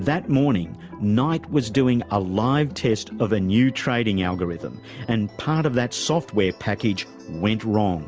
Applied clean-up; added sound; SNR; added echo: none; none; none; none.